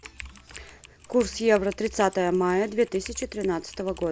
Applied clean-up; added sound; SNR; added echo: none; Typing; 19 dB; none.